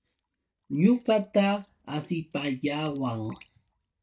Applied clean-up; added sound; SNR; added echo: neural mask model DeepFilterNet 3.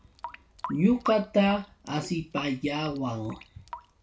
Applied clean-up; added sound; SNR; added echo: none; Drip / Sink (filling or washing) / Water tap, faucet; 13 dB; reverberation time 0.3 s.